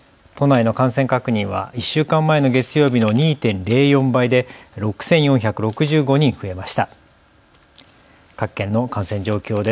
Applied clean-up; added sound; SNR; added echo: none; none; none; none.